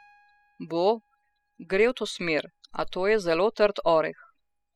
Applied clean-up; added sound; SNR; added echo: classical method spectral subtraction.